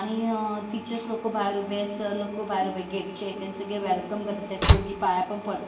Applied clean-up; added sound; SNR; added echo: none; Slam; -5 dB; reverberation time 0.8 s.